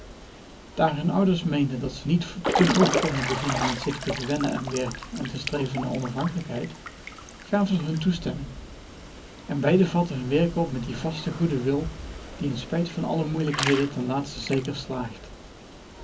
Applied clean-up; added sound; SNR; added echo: none; Drip / Trickle, dribble / Water / Splash, splatter; 7 dB; reverberation time 0.4 s.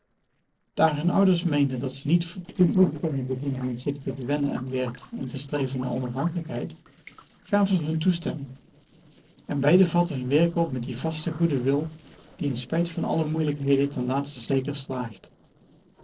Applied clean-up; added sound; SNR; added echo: neural separator model SepFormer DNS4.